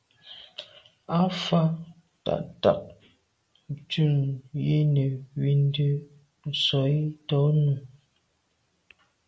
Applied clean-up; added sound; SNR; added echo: none; none; none; none.